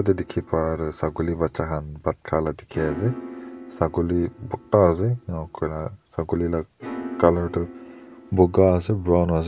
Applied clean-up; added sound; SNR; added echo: none; Piano; 16 dB; none.